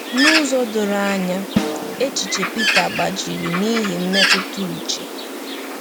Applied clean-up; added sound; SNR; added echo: none; Bird + Snare drum; 0 dB; none.